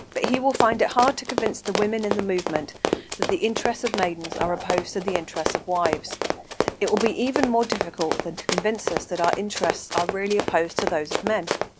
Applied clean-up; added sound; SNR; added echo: none; Run; 3 dB; none.